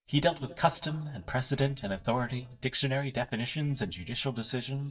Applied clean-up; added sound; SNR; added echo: neural mask model DeepFilterNet 3.